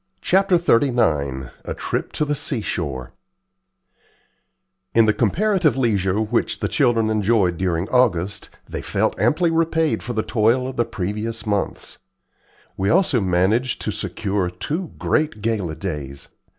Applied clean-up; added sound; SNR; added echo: none; none; none; none.